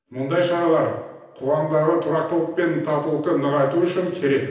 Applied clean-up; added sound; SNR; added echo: none; none; none; reverberation time 0.9 s.